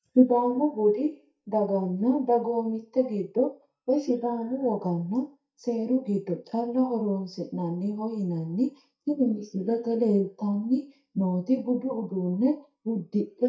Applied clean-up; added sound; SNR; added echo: neural mask model DeepFilterNet 3.